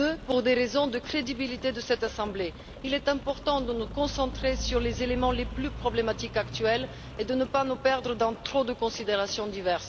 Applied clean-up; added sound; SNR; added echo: none; Rain; 11 dB; none.